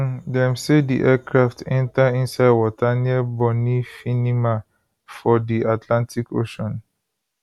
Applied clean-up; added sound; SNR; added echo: none; none; none; none.